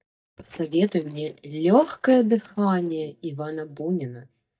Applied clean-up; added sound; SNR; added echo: neural mask model DeepFilterNet 3.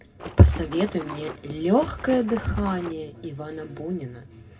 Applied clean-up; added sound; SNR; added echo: none; Water / Splash, splatter; 14 dB; reverberation time 0.2 s.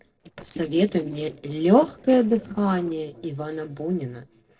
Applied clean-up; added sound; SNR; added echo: neural separator model SepFormer DNS4.